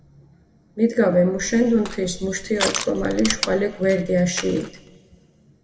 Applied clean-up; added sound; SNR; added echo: none; Crushing; 9 dB; reverberation time 1.1 s.